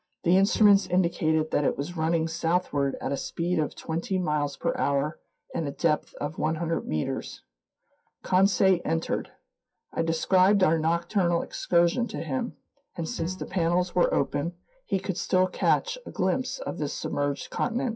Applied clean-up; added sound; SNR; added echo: classical method WPE with log-MMSE.